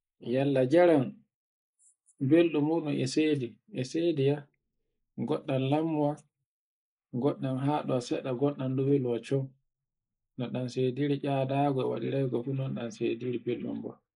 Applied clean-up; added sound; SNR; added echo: neural mask model Resemble Enhance denoiser.